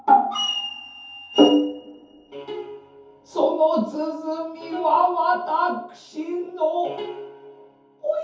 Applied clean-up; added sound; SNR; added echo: none; none; none; reverberation time 0.6 s.